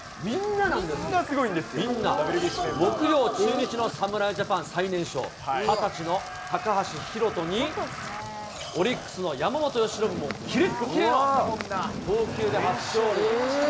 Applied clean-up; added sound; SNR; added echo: none; Rain; 18 dB; none.